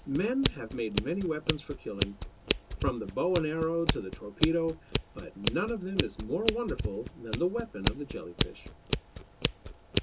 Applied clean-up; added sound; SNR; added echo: none; Scissors; 1 dB; reverberation time 0.2 s.